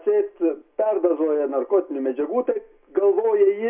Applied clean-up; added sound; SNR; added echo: none; none; none; reverberation time 0.2 s.